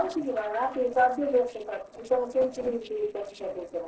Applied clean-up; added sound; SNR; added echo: neural separator model SepFormer DNS4.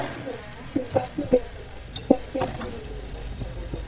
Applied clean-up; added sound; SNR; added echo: neural mask model DeepFilterNet 3.